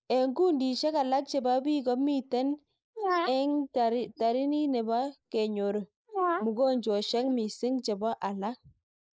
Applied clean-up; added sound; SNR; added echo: neural mask model Resemble Enhance denoiser.